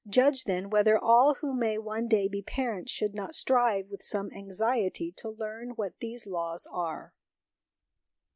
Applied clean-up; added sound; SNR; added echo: none; none; none; none.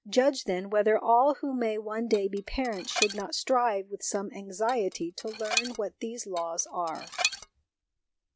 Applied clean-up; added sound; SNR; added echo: none; Dishes, pots, and pans; 7 dB; none.